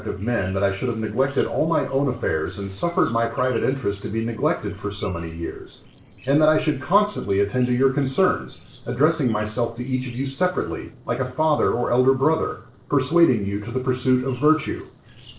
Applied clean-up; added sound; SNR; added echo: neural separator model SepFormer DNS4.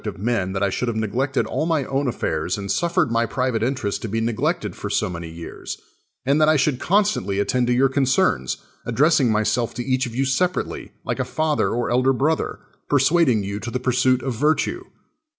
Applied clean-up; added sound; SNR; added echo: none; none; none; none.